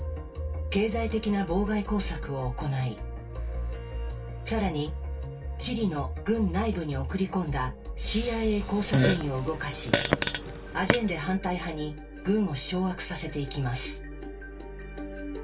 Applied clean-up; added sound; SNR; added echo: none; Fart; -1 dB; reverberation time 0.2 s.